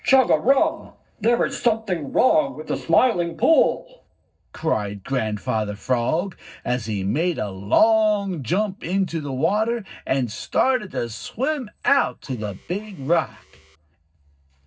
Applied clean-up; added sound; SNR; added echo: neural separator model SepFormer DNS4.